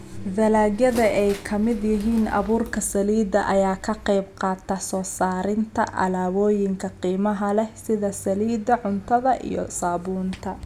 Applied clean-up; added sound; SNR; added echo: none; Bird; 16 dB; none.